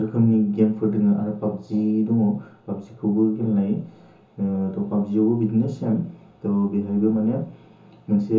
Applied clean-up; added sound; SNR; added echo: none; none; none; reverberation time 0.6 s.